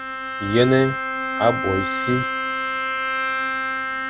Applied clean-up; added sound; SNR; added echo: none; Bowed string instrument; 1 dB; none.